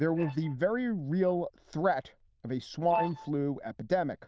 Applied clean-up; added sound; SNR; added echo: neural diffusion model UNIVERSE++.